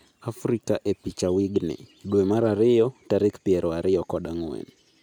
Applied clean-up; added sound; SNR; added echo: none; none; none; none.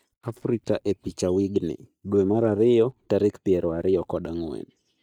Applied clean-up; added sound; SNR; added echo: neural mask model DeepFilterNet 3.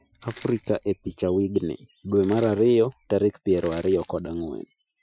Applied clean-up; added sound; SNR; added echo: classical method Wiener filter.